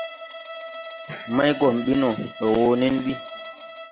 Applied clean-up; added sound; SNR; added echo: none; Bowed string instrument; 13 dB; none.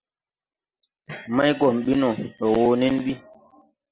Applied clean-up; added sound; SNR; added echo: none; none; none; none.